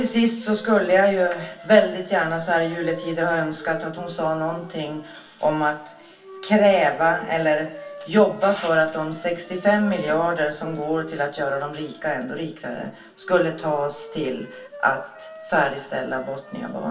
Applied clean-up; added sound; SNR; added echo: none; Wind instrument, woodwind instrument; 19 dB; reverberation time 0.2 s.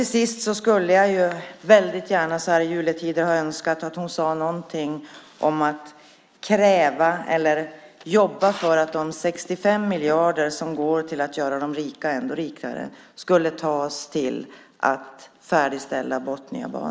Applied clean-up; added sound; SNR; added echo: none; none; none; none.